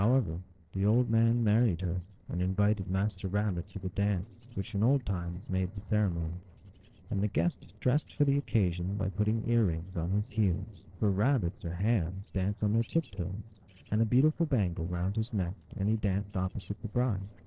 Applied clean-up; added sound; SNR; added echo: neural separator model SepFormer DNS4.